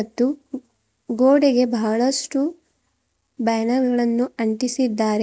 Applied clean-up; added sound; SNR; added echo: none; none; none; none.